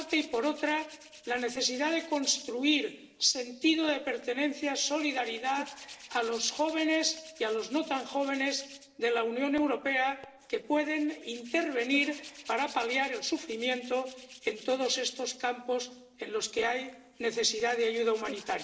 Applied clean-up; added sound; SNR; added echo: neural separator model SepFormer DNS4.